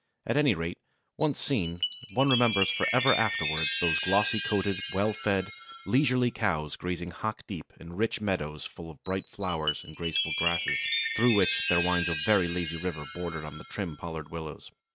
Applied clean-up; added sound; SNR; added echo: none; Chime; 5 dB; none.